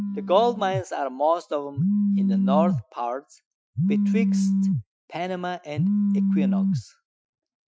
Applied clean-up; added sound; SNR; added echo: classical method Wiener filter.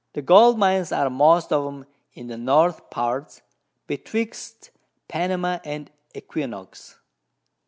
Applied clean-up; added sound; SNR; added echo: none; none; none; none.